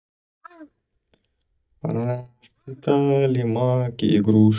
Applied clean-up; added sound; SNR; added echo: neural mask model DeepFilterNet 3.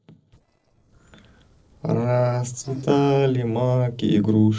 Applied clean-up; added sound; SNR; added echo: neural separator model SepFormer DNS4.